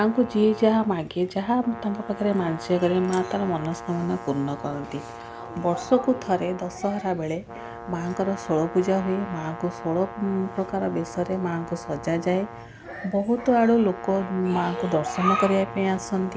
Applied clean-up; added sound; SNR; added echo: none; Brass instrument; 14 dB; none.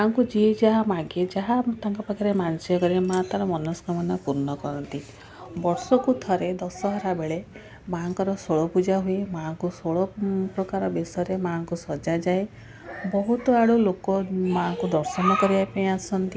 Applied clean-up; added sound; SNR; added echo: none; none; none; none.